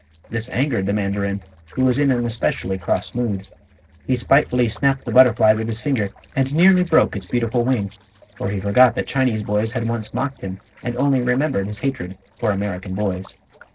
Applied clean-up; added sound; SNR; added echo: neural separator model SepFormer DNS4.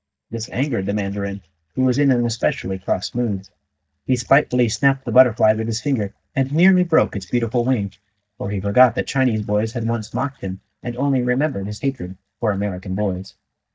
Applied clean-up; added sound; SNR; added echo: neural mask model DeepFilterNet 3.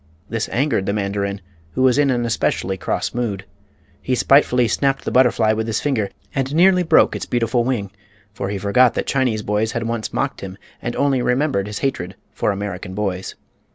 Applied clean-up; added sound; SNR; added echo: none; none; none; none.